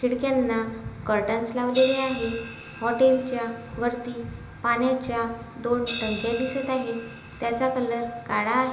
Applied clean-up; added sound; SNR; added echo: none; Crash cymbal; 16 dB; reverberation time 1.0 s.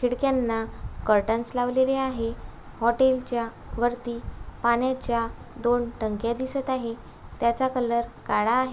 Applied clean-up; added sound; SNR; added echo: none; none; none; none.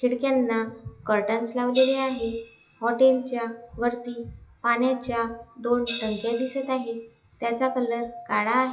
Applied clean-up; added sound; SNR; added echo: classical method WPE with log-MMSE.